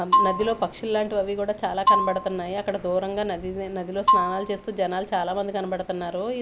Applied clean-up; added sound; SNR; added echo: none; Marimba, xylophone; -1 dB; none.